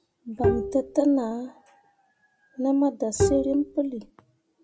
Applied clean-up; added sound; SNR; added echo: none; Bowed string instrument; 1 dB; none.